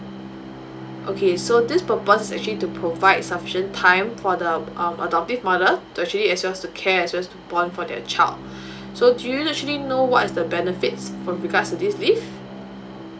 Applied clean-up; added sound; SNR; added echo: none; Bowed string instrument; 13 dB; none.